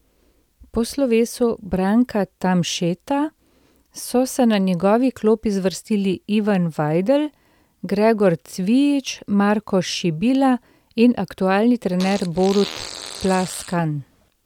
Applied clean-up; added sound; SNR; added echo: none; Fart; 15 dB; none.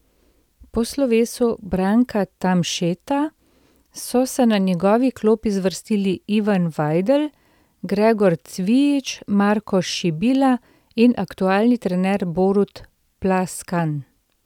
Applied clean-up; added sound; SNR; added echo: none; none; none; none.